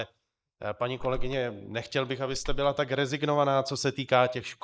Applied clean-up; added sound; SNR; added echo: neural mask model Resemble Enhance denoiser.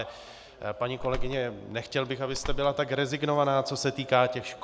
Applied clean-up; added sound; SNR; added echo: none; Bird; 1 dB; none.